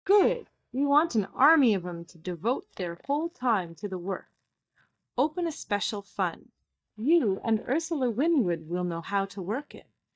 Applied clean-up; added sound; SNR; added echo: neural mask model DeepFilterNet 3.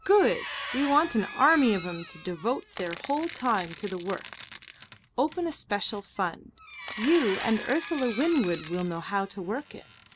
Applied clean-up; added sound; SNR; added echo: none; Squeak + Crackle / Crushing; 11 dB; none.